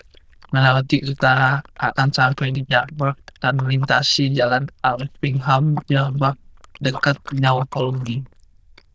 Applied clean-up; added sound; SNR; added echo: neural diffusion model UNIVERSE++.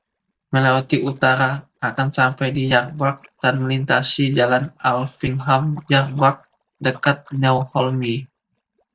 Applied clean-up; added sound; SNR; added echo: neural mask model DeepFilterNet 3.